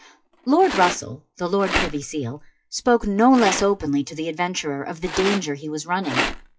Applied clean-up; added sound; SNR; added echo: classical method log-MMSE.